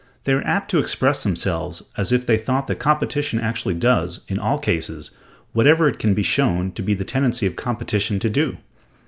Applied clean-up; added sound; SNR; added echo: none; none; none; none.